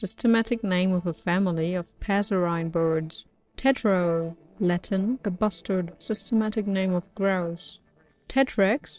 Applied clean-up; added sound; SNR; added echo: neural separator model SepFormer DNS4.